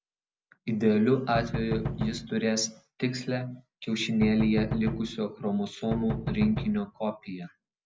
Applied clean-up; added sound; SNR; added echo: none; Knock; 6 dB; none.